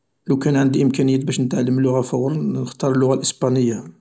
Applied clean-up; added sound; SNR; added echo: none; none; none; none.